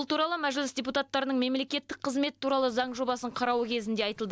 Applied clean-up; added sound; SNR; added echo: none; none; none; none.